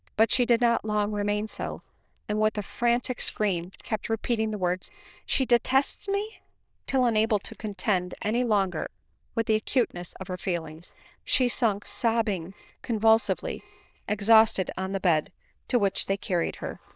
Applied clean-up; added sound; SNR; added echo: neural diffusion model UNIVERSE++.